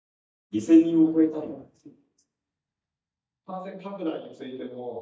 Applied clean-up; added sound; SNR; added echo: neural mask model DeepFilterNet 3.